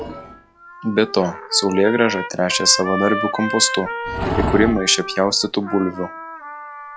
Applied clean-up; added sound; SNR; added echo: classical method log-MMSE.